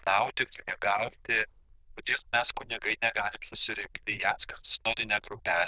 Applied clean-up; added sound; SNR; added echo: neural diffusion model UNIVERSE++.